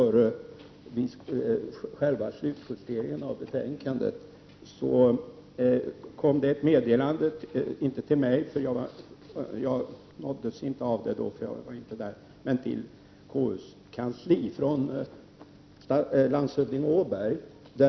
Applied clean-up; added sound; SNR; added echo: none; none; none; none.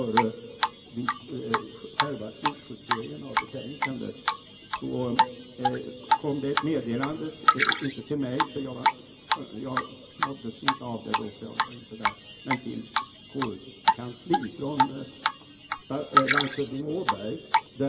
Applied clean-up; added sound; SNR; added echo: none; Drip; -4 dB; reverberation time 1.3 s.